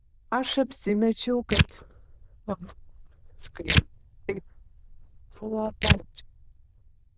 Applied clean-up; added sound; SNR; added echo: neural diffusion model UNIVERSE++.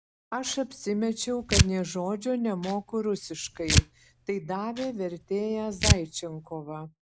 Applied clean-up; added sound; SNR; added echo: none; Tearing; -1 dB; none.